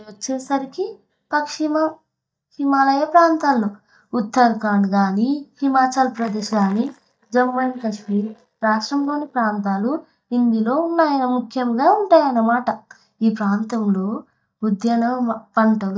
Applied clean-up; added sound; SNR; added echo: neural mask model DeepFilterNet 3.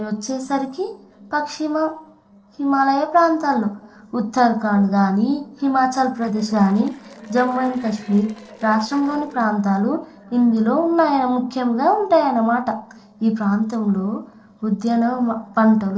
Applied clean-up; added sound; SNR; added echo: neural separator model SepFormer DNS4.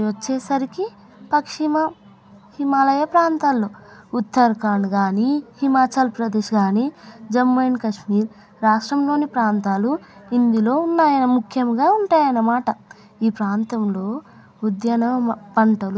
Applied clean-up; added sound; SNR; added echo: none; none; none; none.